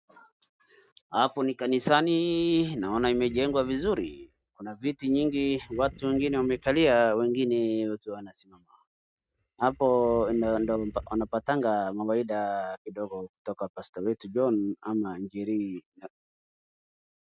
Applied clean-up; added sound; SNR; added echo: neural mask model RNNoise.